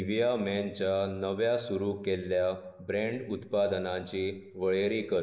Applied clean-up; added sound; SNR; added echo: neural mask model Resemble Enhance denoiser.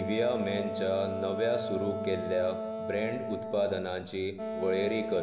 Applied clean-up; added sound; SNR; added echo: none; Wind instrument, woodwind instrument; 4 dB; none.